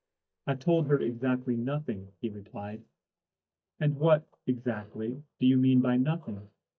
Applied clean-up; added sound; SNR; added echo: neural mask model DeepFilterNet 3.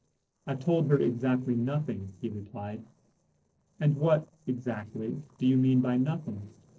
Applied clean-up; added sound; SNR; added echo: neural separator model SepFormer DNS4.